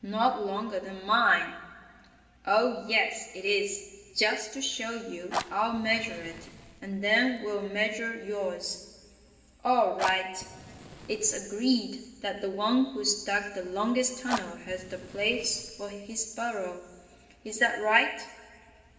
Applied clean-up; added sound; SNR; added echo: none; Fire; 13 dB; reverberation time 2.9 s.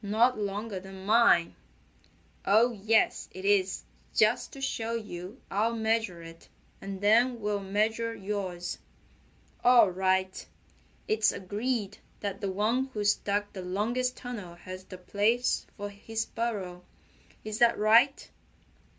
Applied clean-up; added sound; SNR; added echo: none; none; none; none.